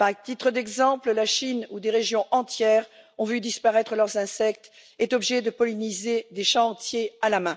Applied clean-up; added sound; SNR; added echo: none; none; none; none.